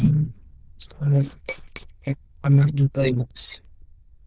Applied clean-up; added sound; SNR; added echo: neural diffusion model UNIVERSE++.